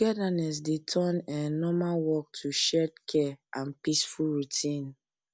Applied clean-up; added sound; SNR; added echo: none; none; none; none.